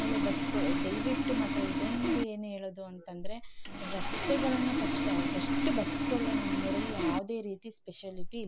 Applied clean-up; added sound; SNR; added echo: none; Sawing; -5 dB; none.